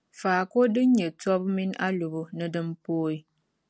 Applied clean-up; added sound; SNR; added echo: none; none; none; none.